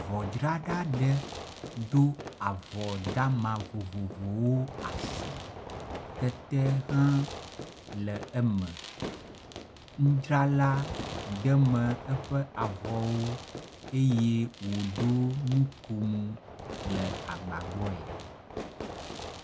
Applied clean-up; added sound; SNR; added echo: none; Fireworks; 11 dB; none.